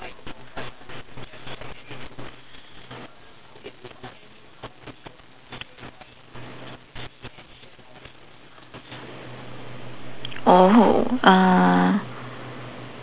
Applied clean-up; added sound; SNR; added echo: none; none; none; none.